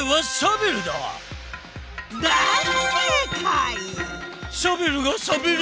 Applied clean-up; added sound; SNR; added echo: none; none; none; none.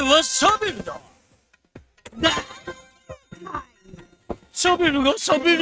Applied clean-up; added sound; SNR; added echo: neural mask model RNNoise.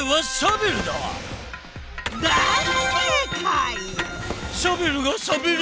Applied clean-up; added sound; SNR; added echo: none; Drawer open or close; 11 dB; none.